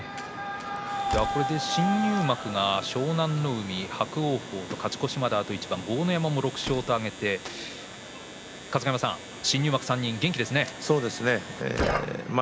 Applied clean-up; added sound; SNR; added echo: none; Slam + Domestic sounds, home sounds; 15 dB; none.